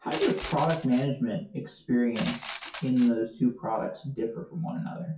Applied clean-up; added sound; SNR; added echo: classical method WPE with log-MMSE.